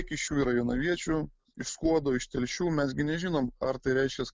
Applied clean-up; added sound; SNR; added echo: none; none; none; none.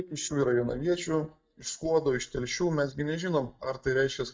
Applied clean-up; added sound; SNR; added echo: neural mask model DeepFilterNet 3.